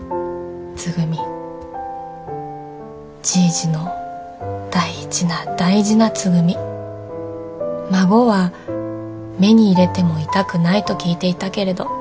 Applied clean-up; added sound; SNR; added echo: none; none; none; none.